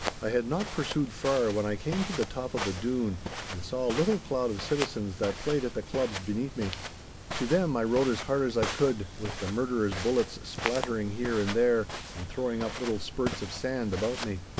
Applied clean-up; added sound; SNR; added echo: none; Walk, footsteps; 8 dB; none.